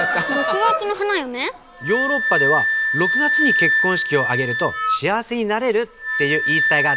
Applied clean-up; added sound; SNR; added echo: none; Wind instrument, woodwind instrument; -1 dB; none.